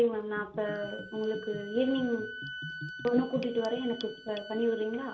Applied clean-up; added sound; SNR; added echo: none; Bathtub (filling or washing) / Gurgling + Wind instrument, woodwind instrument; 12 dB; none.